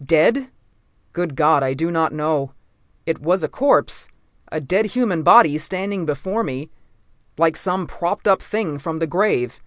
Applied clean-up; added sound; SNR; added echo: none; none; none; none.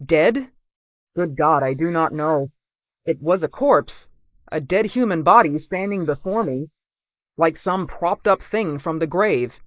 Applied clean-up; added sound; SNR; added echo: neural mask model Resemble Enhance denoiser.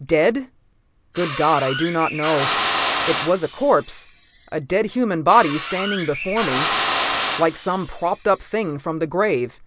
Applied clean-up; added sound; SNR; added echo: none; Drill; 5 dB; none.